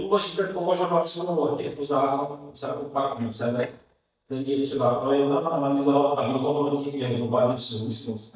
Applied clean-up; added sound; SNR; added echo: neural mask model DeepFilterNet 3.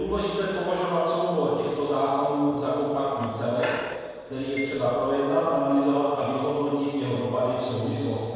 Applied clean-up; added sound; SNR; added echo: none; Squeak / Screech; 14 dB; reverberation time 1.9 s.